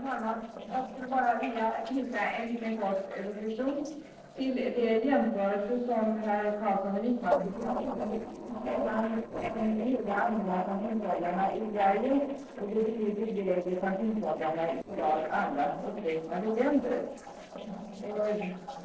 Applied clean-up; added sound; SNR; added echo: neural separator model SepFormer DNS4.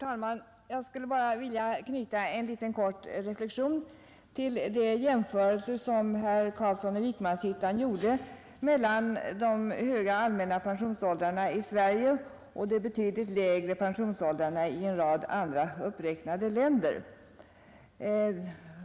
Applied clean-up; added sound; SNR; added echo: none; none; none; none.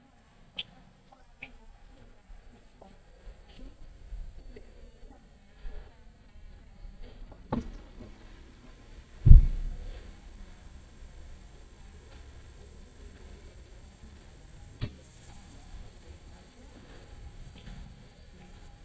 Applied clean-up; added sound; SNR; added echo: neural mask model DeepFilterNet 3.